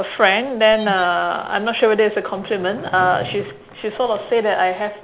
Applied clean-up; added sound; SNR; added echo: none; Chirp, tweet + Skateboard; 20 dB; none.